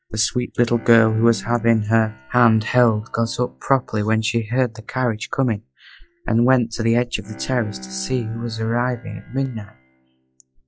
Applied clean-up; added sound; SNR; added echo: classical method log-MMSE.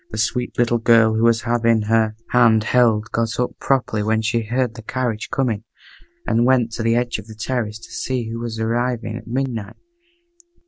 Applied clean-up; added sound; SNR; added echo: none; none; none; none.